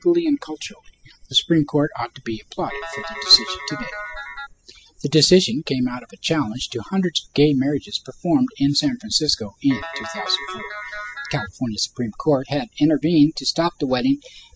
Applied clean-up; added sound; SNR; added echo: classical method spectral subtraction.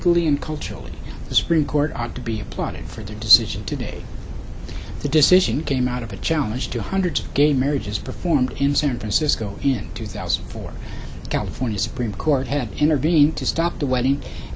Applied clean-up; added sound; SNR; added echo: none; none; none; none.